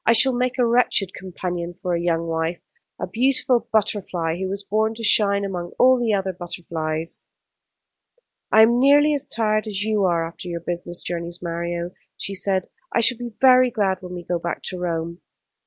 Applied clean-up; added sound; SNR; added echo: none; none; none; none.